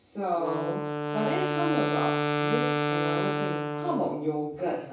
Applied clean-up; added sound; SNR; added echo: none; Wind instrument, woodwind instrument; -2 dB; reverberation time 0.7 s.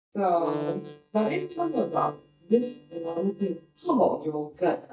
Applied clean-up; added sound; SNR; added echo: neural mask model DeepFilterNet 3.